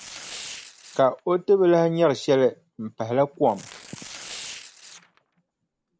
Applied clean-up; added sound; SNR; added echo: none; Tearing; 19 dB; none.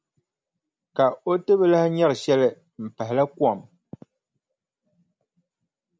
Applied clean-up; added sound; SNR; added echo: none; none; none; none.